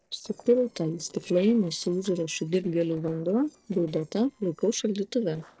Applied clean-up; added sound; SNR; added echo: neural separator model SepFormer DNS4.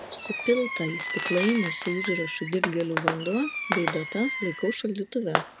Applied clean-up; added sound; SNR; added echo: none; Fireworks; 3 dB; none.